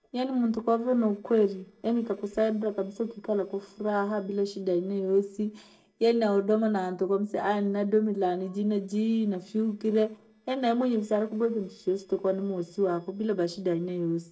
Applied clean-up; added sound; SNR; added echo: neural separator model SepFormer DNS4.